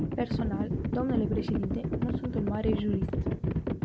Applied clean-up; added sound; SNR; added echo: none; Livestock, farm animals, working animals; -3 dB; none.